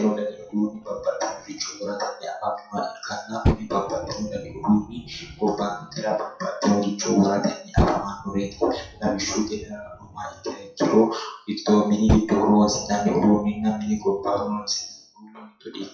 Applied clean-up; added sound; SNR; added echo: classical method WPE with log-MMSE.